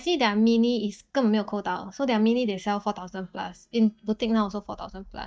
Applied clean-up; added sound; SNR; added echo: neural mask model DeepFilterNet 3.